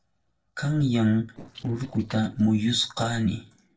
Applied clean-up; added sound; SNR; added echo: neural separator model SepFormer DNS4.